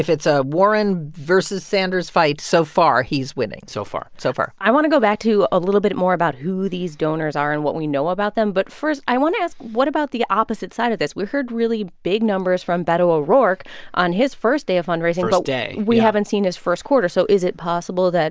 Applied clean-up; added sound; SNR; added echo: none; none; none; none.